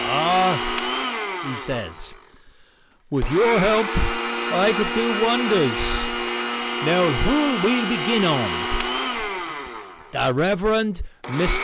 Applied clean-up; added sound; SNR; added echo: none; Domestic sounds, home sounds; 3 dB; none.